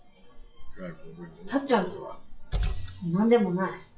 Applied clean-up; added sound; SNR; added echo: classical method WPE with log-MMSE.